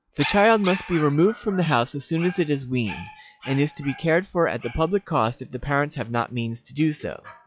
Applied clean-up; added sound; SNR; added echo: classical method log-MMSE.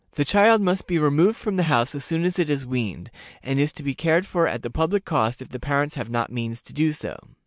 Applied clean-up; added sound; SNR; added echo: none; none; none; none.